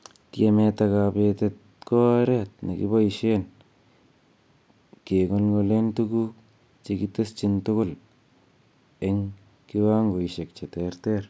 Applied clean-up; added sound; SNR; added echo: none; none; none; none.